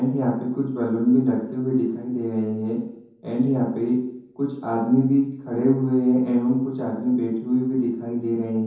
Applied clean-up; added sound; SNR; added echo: none; none; none; reverberation time 0.9 s.